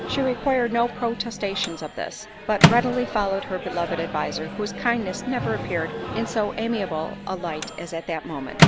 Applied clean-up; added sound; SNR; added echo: none; Microwave oven; 1 dB; none.